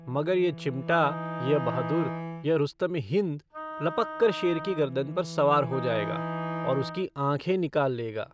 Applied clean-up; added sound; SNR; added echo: none; Bowed string instrument + Wind instrument, woodwind instrument; 9 dB; none.